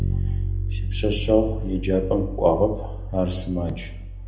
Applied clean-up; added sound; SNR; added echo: none; Bass guitar; 3 dB; reverberation time 0.7 s.